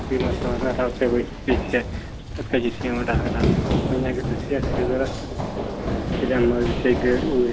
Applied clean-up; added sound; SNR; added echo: none; Run; 1 dB; none.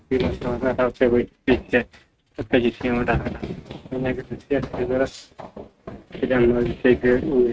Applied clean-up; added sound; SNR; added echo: neural mask model RNNoise.